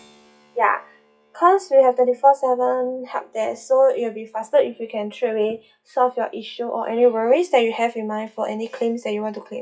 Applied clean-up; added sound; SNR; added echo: classical method WPE with log-MMSE.